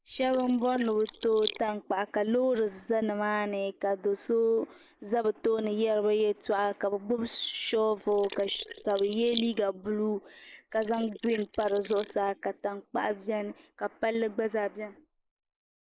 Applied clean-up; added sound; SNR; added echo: neural mask model Resemble Enhance denoiser.